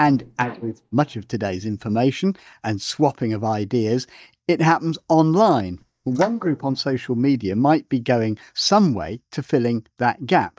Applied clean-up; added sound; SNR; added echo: neural mask model DeepFilterNet 3.